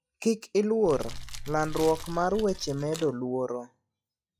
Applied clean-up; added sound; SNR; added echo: classical method log-MMSE.